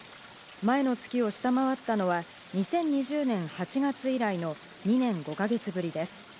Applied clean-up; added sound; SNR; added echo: none; Stream; 18 dB; none.